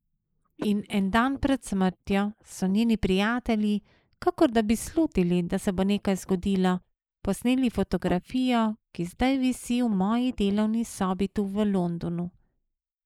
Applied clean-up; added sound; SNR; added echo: neural mask model Resemble Enhance denoiser.